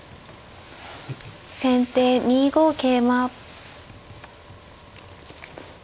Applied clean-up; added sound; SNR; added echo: none; none; none; none.